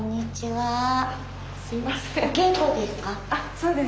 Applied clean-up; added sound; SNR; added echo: none; Piano; 11 dB; none.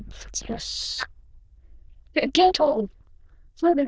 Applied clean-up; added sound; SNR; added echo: neural diffusion model UNIVERSE++.